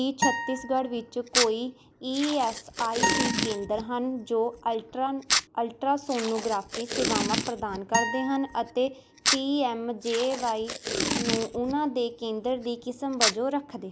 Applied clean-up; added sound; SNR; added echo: none; Acoustic guitar + Packing tape, duct tape; 2 dB; none.